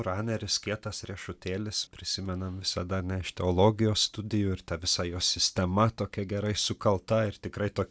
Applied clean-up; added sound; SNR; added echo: none; none; none; none.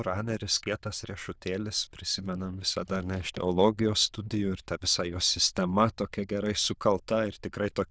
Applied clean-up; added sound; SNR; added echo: neural diffusion model UNIVERSE++.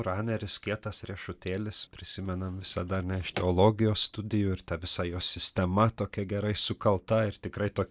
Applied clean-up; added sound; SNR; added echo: neural mask model Resemble Enhance denoiser.